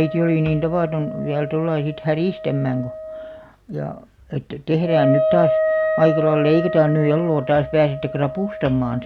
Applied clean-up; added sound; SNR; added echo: none; Wind instrument, woodwind instrument; 5 dB; none.